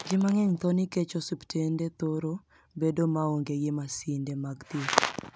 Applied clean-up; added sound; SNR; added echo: none; none; none; none.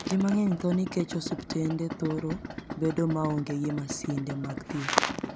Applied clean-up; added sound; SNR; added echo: none; Idling; 9 dB; none.